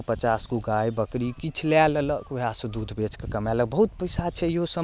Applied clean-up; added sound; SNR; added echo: none; none; none; none.